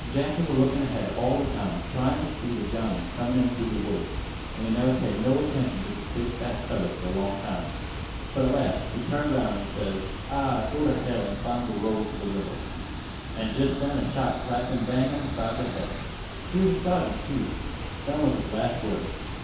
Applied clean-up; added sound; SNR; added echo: none; Water; 6 dB; reverberation time 0.8 s.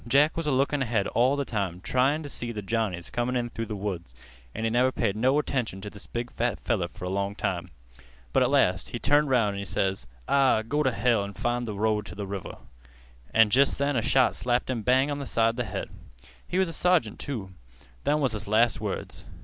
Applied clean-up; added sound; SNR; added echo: none; none; none; none.